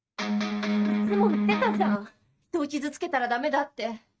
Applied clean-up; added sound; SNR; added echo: neural mask model RNNoise.